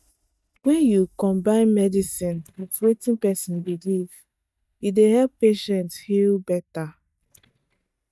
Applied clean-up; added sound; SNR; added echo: neural mask model DeepFilterNet 3.